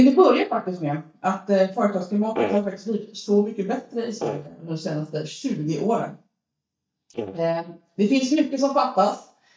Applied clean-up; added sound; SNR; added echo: neural mask model DeepFilterNet 3.